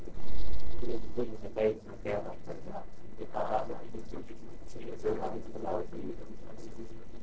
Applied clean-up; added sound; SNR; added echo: neural separator model SepFormer DNS4.